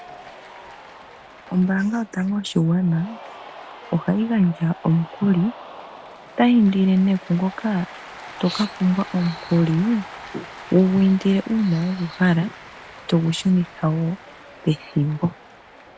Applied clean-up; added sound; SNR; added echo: none; Cheering; 18 dB; none.